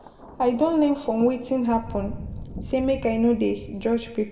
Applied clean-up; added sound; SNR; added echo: none; Thunder; 14 dB; reverberation time 1.3 s.